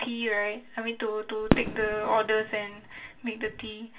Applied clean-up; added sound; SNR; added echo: none; Fireworks; 2 dB; reverberation time 0.2 s.